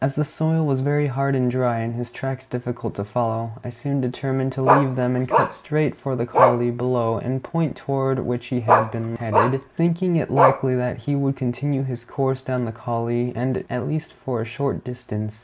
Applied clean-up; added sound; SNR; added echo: none; Bark; 0 dB; none.